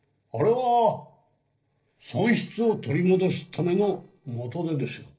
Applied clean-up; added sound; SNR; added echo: neural separator model SepFormer DNS4.